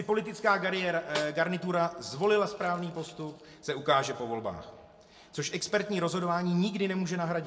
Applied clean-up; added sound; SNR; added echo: none; Snare drum; 13 dB; reverberation time 0.8 s.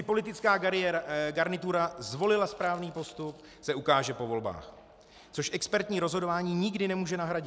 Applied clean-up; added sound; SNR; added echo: none; none; none; none.